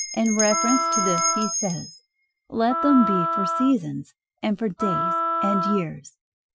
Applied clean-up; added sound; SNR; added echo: classical method Wiener filter.